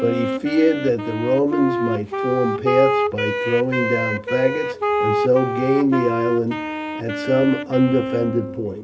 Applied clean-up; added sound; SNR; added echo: none; Wind instrument, woodwind instrument; 3 dB; reverberation time 0.4 s.